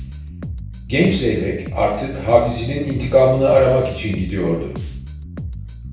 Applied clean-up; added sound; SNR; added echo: none; Bass guitar; 11 dB; reverberation time 0.7 s.